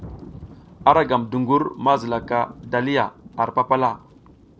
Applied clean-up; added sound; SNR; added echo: none; Thunder / Rain; 19 dB; none.